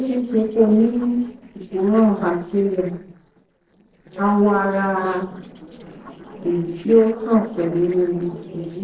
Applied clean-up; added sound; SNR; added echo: neural separator model SepFormer DNS4.